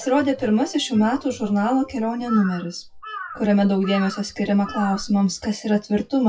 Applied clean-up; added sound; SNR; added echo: classical method WPE with log-MMSE.